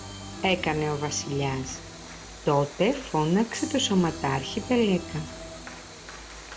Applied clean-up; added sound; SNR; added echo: none; Organ + Train; 12 dB; none.